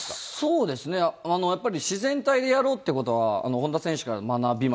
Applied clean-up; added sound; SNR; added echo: none; none; none; none.